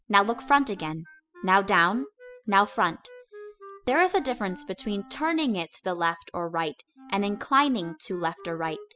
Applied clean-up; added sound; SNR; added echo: classical method spectral subtraction.